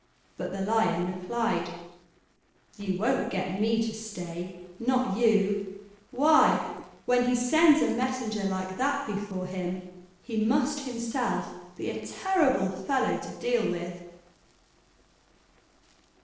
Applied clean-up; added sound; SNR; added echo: neural separator model SepFormer DNS4.